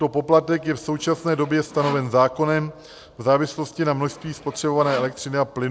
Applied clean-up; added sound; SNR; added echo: none; Sawing; 18 dB; none.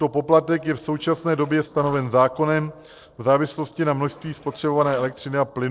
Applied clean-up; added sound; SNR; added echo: neural separator model SepFormer DNS4.